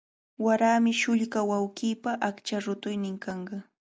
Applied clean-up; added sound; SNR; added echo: none; none; none; none.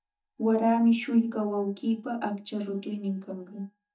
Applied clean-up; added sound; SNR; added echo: neural mask model DeepFilterNet 3.